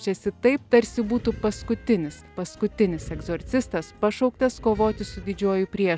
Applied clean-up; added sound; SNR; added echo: none; Animal; 17 dB; none.